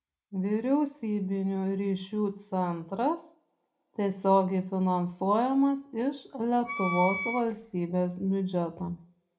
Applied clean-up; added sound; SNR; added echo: none; Wind instrument, woodwind instrument; 6 dB; reverberation time 0.3 s.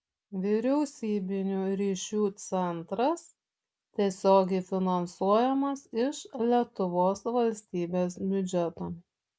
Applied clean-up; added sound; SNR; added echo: none; none; none; none.